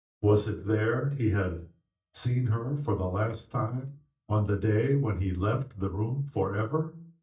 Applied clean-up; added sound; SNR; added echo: neural mask model DeepFilterNet 3.